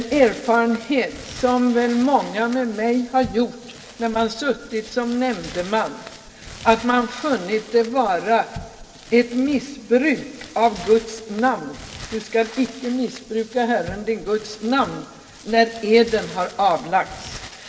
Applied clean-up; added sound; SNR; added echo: none; Crumpling, crinkling; 19 dB; reverberation time 1.3 s.